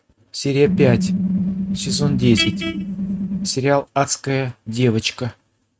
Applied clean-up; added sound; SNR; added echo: neural mask model RNNoise.